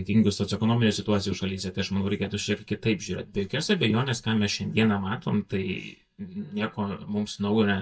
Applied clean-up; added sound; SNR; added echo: neural mask model DeepFilterNet 3.